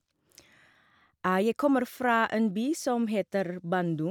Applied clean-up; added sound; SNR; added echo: none; none; none; none.